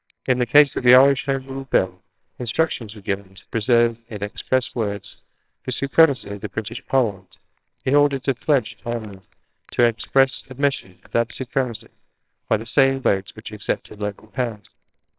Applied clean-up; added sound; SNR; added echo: neural separator model SepFormer WHAMR!.